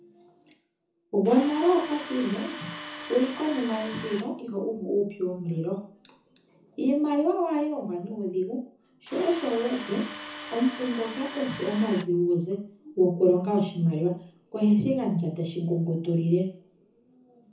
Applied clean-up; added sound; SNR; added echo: none; Tools; 11 dB; reverberation time 0.5 s.